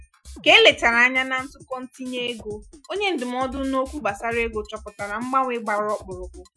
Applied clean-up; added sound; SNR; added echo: classical method Wiener filter.